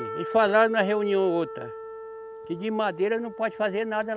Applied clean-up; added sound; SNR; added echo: none; Wind instrument, woodwind instrument; 11 dB; none.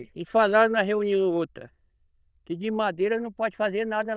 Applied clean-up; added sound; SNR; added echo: neural diffusion model UNIVERSE++.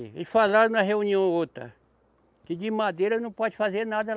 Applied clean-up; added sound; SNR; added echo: none; none; none; none.